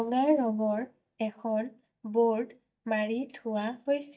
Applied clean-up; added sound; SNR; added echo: neural mask model DeepFilterNet 3.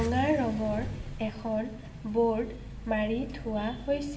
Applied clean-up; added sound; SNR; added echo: none; Accelerating, revving, vroom; 9 dB; reverberation time 0.8 s.